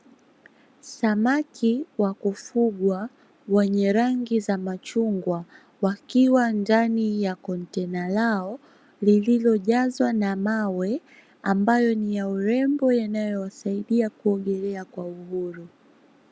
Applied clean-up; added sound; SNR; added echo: none; none; none; none.